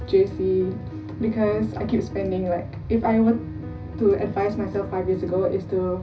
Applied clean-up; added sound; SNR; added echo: none; Piano; 16 dB; reverberation time 0.4 s.